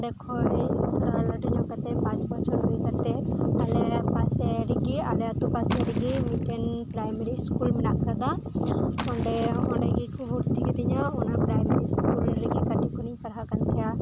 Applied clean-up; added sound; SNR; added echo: none; Liquid; 17 dB; none.